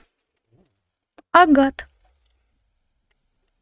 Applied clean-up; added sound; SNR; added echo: neural mask model RNNoise.